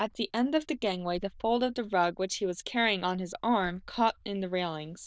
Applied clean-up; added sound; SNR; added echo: neural diffusion model UNIVERSE++.